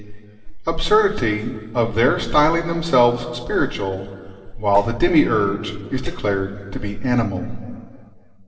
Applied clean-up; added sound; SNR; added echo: neural separator model SepFormer DNS4.